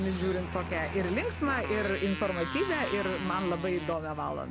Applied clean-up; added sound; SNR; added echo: none; Motorcycle + Aircraft; 6 dB; none.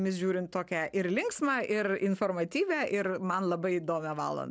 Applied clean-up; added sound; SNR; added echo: none; none; none; none.